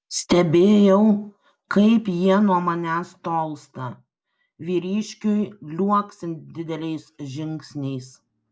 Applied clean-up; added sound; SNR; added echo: none; none; none; none.